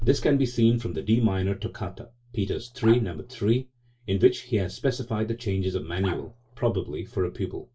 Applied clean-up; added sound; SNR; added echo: none; Bark; 19 dB; reverberation time 0.1 s.